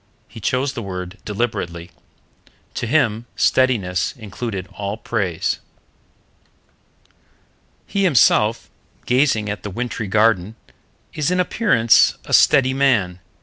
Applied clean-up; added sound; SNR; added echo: none; none; none; none.